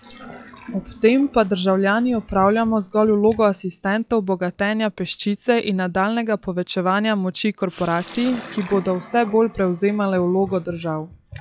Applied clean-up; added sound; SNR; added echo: classical method log-MMSE.